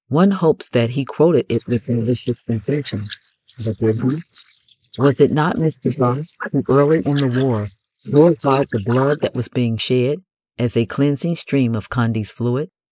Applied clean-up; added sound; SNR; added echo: neural mask model Resemble Enhance denoiser.